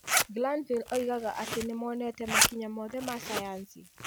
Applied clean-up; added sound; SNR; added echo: none; Zipper (clothing); -1 dB; none.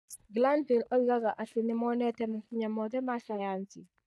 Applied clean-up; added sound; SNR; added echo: neural mask model DeepFilterNet 3.